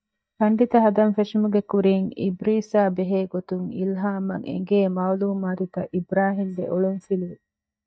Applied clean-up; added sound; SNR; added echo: neural mask model DeepFilterNet 3.